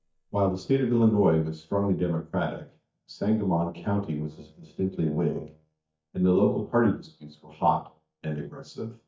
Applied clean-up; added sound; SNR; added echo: neural mask model DeepFilterNet 3.